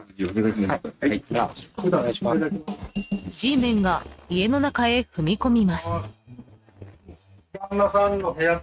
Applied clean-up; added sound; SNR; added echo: neural mask model RNNoise.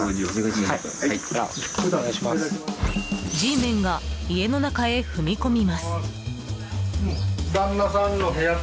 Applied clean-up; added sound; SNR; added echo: none; none; none; none.